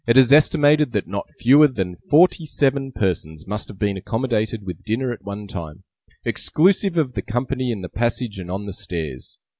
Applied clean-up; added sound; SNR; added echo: none; none; none; none.